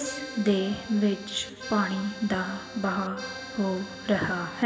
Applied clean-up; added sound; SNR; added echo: none; Accordion; 13 dB; reverberation time 1.4 s.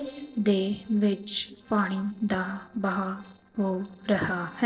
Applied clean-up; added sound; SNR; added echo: neural separator model SepFormer DNS4.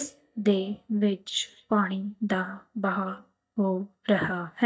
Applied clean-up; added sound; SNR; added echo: neural mask model DeepFilterNet 3.